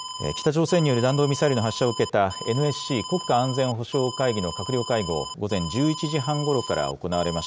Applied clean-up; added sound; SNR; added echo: none; Alarm; 11 dB; none.